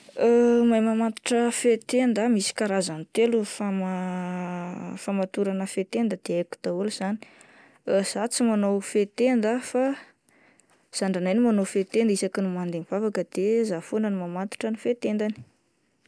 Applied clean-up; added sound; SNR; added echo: none; none; none; none.